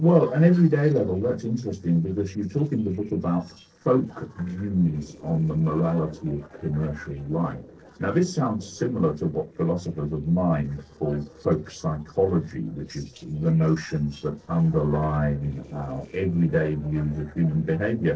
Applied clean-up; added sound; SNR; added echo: neural separator model SepFormer DNS4.